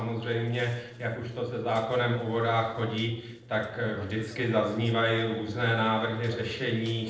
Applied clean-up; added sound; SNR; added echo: neural separator model SepFormer DNS4.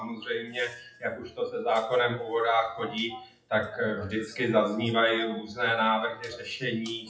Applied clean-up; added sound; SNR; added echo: classical method WPE with log-MMSE.